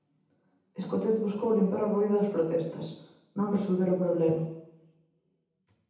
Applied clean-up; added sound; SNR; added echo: none; none; none; reverberation time 0.8 s.